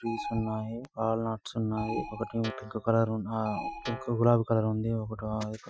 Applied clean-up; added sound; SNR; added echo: classical method Wiener filter.